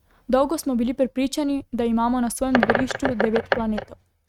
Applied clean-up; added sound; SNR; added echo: neural mask model RNNoise.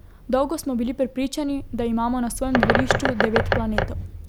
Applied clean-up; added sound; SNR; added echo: none; Bird; 1 dB; none.